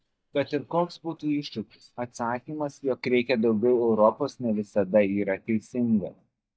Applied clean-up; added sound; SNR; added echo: neural mask model DeepFilterNet 3.